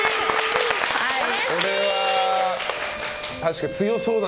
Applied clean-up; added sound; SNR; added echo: none; Bowed string instrument; 9 dB; none.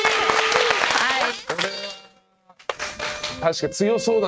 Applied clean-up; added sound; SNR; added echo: neural mask model RNNoise.